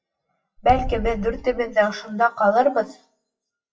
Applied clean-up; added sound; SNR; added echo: classical method WPE with log-MMSE.